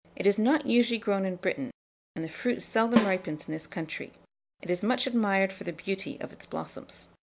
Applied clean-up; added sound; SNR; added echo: none; Snare drum; 4 dB; none.